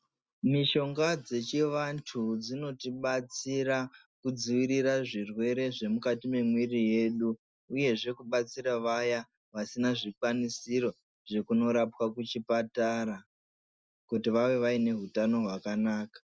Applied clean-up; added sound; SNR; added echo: none; none; none; none.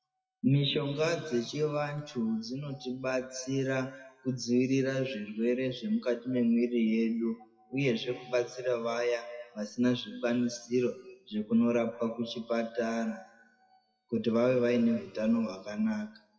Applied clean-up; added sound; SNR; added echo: classical method WPE with log-MMSE.